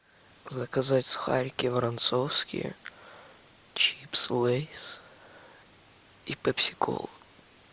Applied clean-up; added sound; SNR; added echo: none; none; none; none.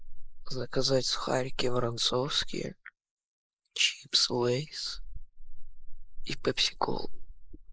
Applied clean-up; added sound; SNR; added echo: neural mask model Resemble Enhance denoiser.